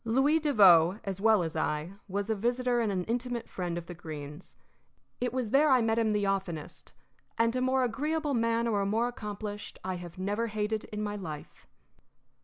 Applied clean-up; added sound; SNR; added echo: none; none; none; none.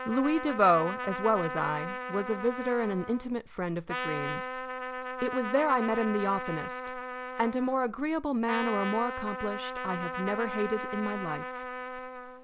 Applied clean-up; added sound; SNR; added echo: none; Trumpet; 6 dB; none.